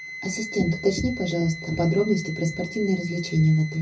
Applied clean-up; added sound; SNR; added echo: none; Wind instrument, woodwind instrument; 13 dB; reverberation time 0.4 s.